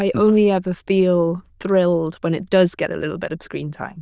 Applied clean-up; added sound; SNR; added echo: neural diffusion model UNIVERSE++.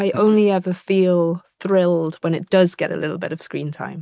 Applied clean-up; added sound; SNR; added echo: neural mask model Resemble Enhance denoiser.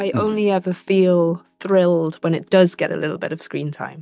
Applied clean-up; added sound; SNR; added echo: neural mask model DeepFilterNet 3.